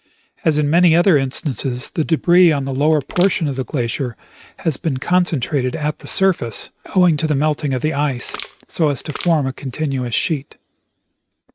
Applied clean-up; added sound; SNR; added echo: neural mask model RNNoise.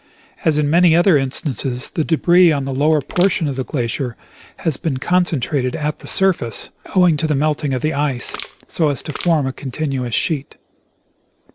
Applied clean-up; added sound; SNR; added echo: none; Crushing; 15 dB; none.